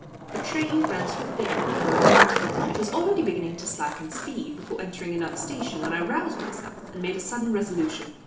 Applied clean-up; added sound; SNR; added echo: none; Skateboard; -1 dB; reverberation time 0.7 s.